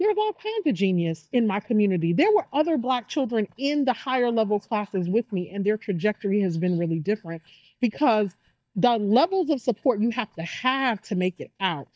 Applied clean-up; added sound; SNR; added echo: neural mask model DeepFilterNet 3.